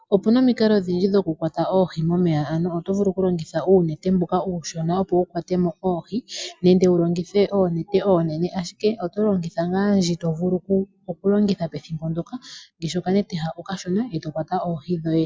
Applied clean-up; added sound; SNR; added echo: none; none; none; none.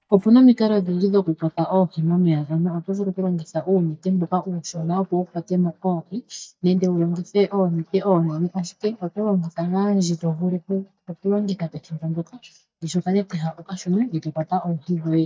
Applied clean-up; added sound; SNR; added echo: neural mask model DeepFilterNet 3.